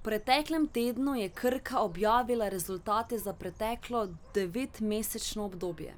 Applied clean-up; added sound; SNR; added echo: none; Bird; 18 dB; none.